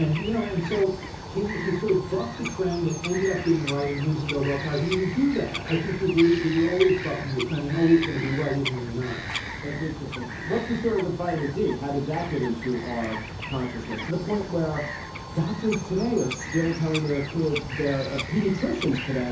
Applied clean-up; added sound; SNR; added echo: none; Bird vocalization, bird call, bird song; 9 dB; reverberation time 0.6 s.